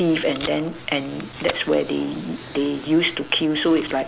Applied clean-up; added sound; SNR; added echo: none; Packing tape, duct tape; 16 dB; none.